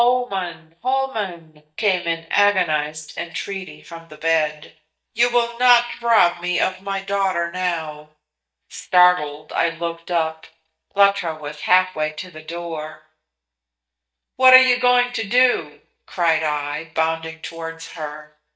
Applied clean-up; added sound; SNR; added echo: neural mask model DeepFilterNet 3.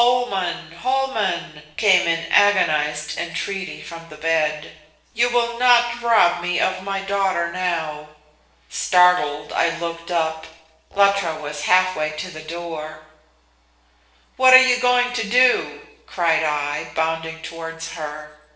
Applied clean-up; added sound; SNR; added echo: neural separator model SepFormer DNS4.